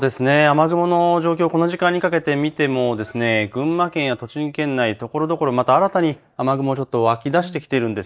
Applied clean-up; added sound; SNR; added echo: neural mask model DeepFilterNet 3.